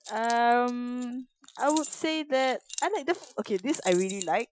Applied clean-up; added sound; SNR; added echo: classical method Wiener filter.